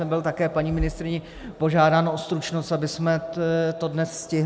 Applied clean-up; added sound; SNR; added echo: none; none; none; none.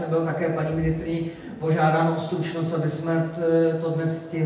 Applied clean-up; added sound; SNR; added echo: none; none; none; reverberation time 0.8 s.